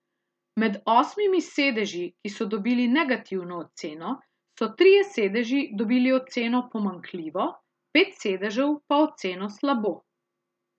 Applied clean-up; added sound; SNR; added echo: none; none; none; none.